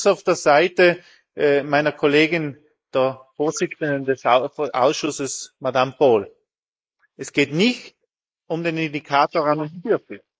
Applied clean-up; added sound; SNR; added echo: neural mask model Resemble Enhance denoiser.